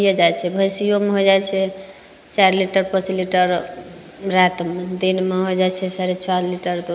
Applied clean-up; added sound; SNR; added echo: none; none; none; none.